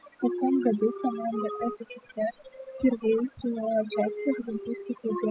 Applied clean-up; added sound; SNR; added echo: classical method spectral subtraction.